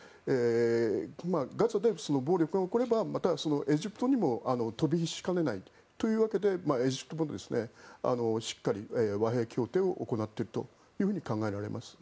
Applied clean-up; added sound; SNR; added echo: none; none; none; none.